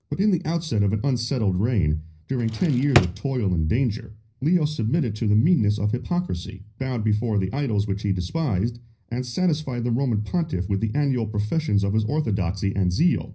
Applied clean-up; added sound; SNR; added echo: none; Drawer open or close; 3 dB; reverberation time 0.4 s.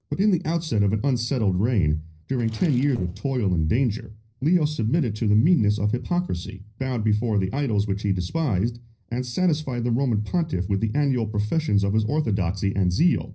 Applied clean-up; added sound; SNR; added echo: neural separator model SepFormer DNS4.